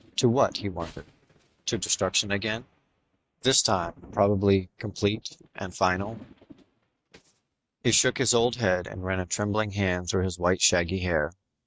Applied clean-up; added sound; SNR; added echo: neural mask model RNNoise.